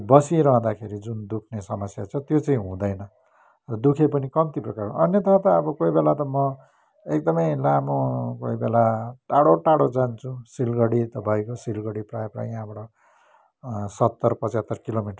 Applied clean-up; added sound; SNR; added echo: none; none; none; none.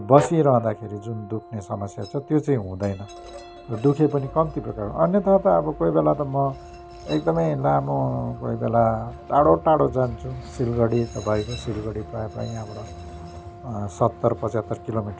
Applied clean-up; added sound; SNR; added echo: none; Train + Brass instrument; 16 dB; none.